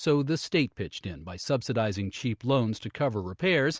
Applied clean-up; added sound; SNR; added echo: none; none; none; none.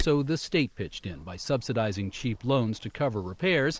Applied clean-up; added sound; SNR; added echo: neural mask model Resemble Enhance denoiser.